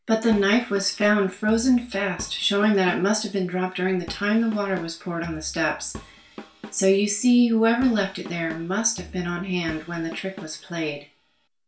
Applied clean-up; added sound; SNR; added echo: none; Drum kit; 19 dB; reverberation time 0.3 s.